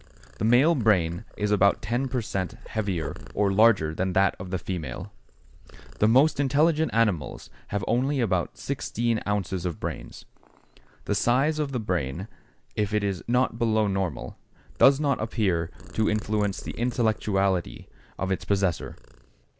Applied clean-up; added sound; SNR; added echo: none; Purr; 19 dB; none.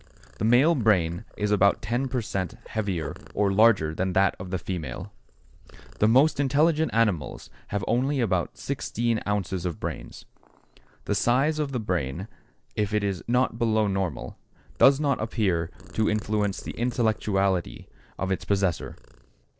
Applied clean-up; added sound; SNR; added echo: neural separator model SepFormer DNS4.